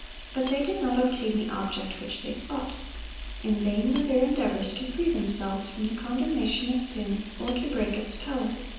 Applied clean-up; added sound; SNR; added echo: none; Camera; 10 dB; reverberation time 0.9 s.